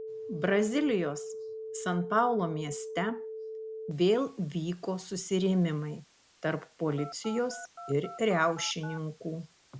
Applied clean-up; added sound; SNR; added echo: none; Telephone; 12 dB; none.